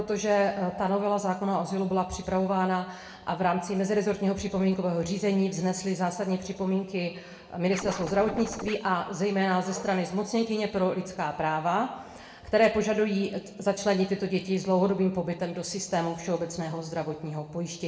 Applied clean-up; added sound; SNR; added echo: none; Scratching (performance technique); 10 dB; reverberation time 0.9 s.